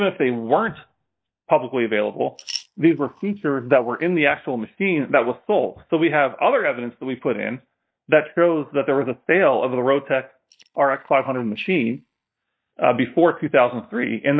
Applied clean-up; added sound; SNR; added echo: neural mask model DeepFilterNet 3.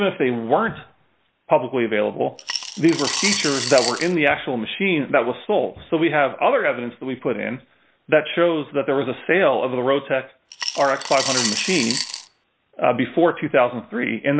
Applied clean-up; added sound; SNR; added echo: none; Coin (dropping) / Glass; 5 dB; none.